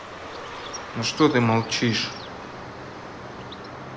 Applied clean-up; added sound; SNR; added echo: none; Bird; 12 dB; none.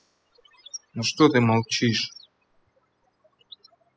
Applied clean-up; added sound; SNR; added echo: classical method spectral subtraction.